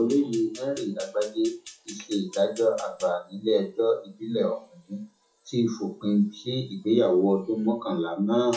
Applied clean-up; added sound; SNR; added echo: classical method WPE with log-MMSE.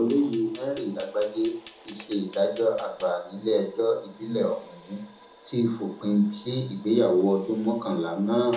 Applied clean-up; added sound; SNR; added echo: none; Fire; 20 dB; reverberation time 1.0 s.